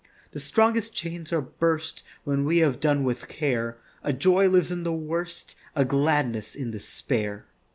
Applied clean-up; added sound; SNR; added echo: none; none; none; none.